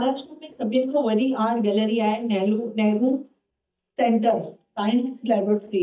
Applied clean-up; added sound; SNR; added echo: neural mask model DeepFilterNet 3.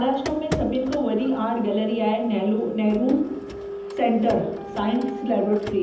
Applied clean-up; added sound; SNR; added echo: none; Printer; 11 dB; reverberation time 0.8 s.